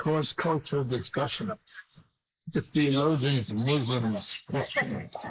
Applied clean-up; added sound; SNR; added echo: neural mask model Resemble Enhance denoiser.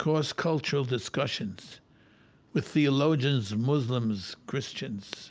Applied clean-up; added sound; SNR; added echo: none; none; none; none.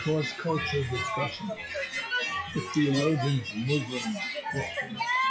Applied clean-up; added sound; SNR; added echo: classical method log-MMSE.